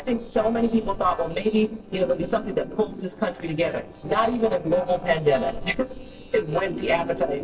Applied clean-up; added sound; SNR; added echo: neural separator model SepFormer DNS4.